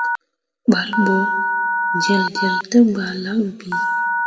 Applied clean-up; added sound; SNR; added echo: none; Telephone; 2 dB; reverberation time 1.0 s.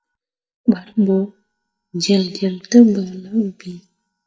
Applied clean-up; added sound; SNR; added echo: neural mask model DeepFilterNet 3.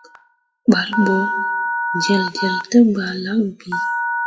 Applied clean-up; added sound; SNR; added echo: classical method WPE with log-MMSE.